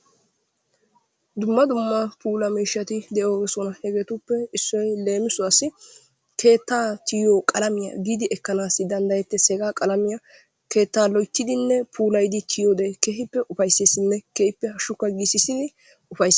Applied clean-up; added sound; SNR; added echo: none; none; none; none.